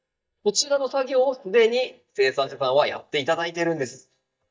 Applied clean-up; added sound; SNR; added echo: neural mask model DeepFilterNet 3.